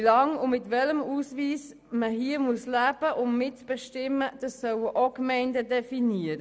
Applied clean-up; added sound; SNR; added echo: none; none; none; none.